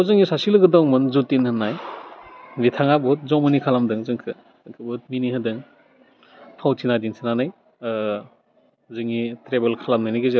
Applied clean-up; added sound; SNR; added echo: none; none; none; none.